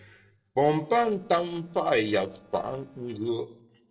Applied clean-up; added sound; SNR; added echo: neural separator model SepFormer DNS4.